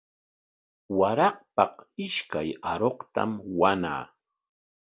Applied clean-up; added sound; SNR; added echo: none; none; none; none.